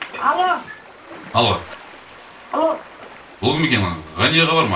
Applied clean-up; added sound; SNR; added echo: none; Ocean; 18 dB; reverberation time 0.3 s.